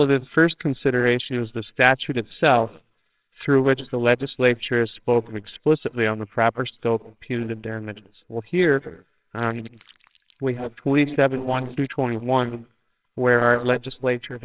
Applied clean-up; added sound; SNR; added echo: neural separator model SepFormer WHAMR!.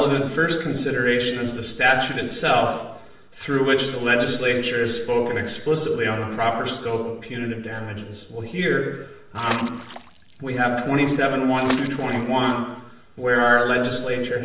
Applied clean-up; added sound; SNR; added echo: none; Water / Splash, splatter; 12 dB; reverberation time 0.8 s.